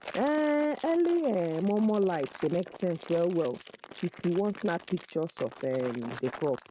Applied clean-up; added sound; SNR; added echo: neural mask model RNNoise.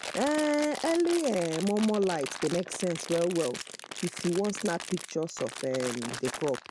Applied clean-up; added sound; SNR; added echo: none; Crumpling, crinkling; 10 dB; none.